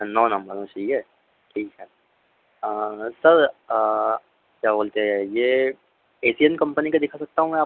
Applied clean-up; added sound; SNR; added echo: none; none; none; none.